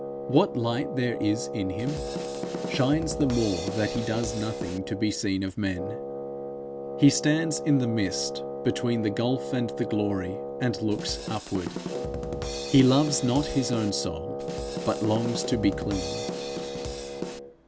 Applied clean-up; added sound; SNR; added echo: none; Wind instrument, woodwind instrument + Drum kit; 6 dB; none.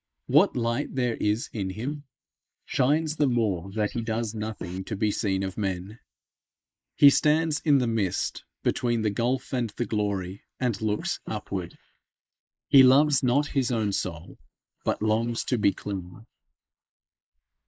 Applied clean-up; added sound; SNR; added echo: neural mask model Resemble Enhance denoiser.